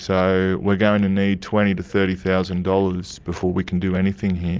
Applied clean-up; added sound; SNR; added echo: none; none; none; none.